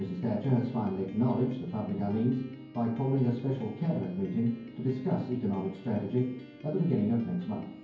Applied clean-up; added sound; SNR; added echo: none; Piano; 19 dB; reverberation time 0.9 s.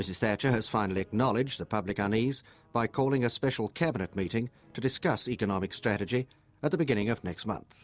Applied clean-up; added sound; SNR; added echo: none; none; none; none.